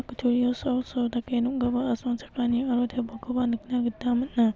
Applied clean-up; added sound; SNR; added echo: none; none; none; none.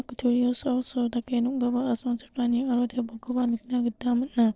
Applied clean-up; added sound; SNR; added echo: neural separator model SepFormer DNS4.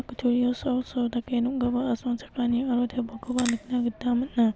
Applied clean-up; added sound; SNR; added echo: none; Crackle; 12 dB; none.